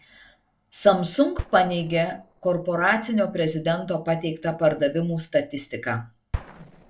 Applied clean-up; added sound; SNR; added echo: neural separator model SepFormer DNS4.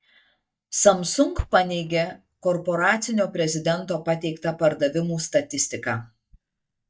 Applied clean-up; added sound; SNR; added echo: neural mask model DeepFilterNet 3.